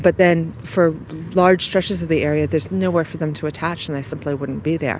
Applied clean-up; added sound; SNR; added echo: none; none; none; none.